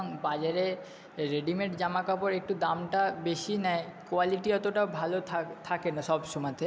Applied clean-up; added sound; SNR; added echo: none; none; none; none.